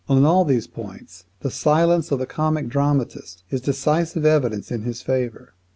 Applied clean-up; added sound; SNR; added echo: none; none; none; none.